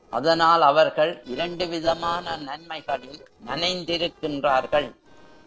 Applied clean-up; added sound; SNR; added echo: neural separator model SepFormer DNS4.